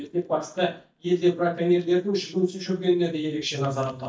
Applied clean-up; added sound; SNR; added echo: neural mask model DeepFilterNet 3.